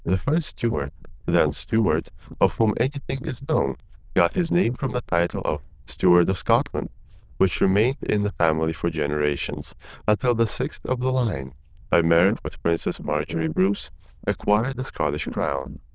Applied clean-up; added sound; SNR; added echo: neural diffusion model UNIVERSE++.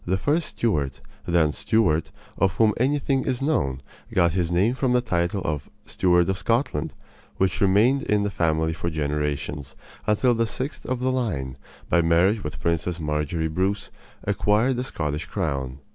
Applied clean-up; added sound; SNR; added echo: none; none; none; none.